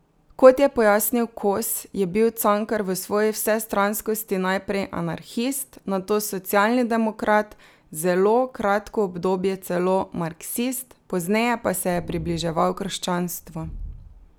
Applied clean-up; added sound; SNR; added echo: none; none; none; none.